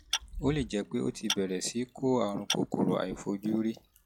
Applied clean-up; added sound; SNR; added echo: classical method log-MMSE.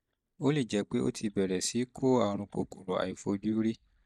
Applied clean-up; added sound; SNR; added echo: neural mask model DeepFilterNet 3.